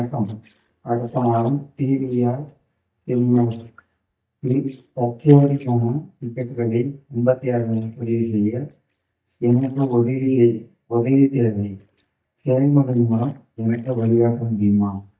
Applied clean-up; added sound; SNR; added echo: neural mask model DeepFilterNet 3.